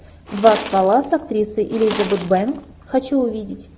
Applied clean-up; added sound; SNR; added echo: none; Tools; 12 dB; none.